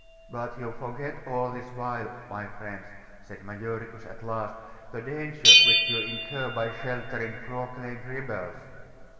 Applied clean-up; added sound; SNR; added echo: none; Bell; -5 dB; reverberation time 2.3 s.